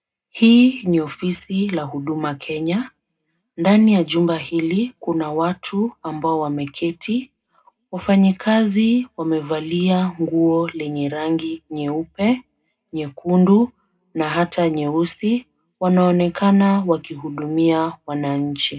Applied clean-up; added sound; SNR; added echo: none; none; none; reverberation time 0.2 s.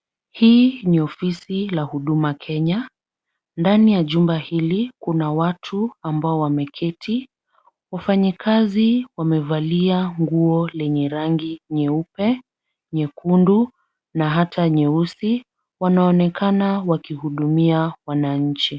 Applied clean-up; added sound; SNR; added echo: none; none; none; none.